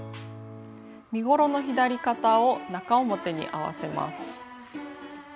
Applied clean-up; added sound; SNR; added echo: none; none; none; none.